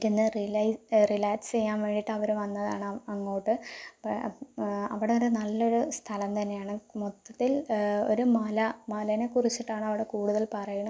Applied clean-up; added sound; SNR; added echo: none; none; none; none.